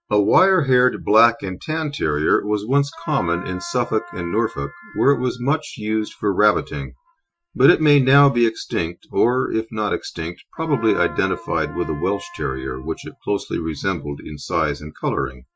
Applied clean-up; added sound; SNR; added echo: classical method Wiener filter.